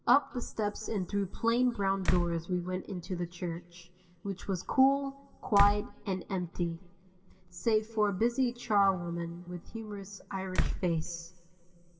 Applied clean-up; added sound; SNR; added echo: none; Slam; 2 dB; reverberation time 2.7 s.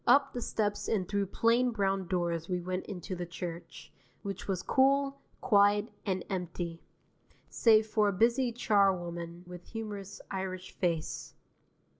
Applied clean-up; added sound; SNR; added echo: none; none; none; none.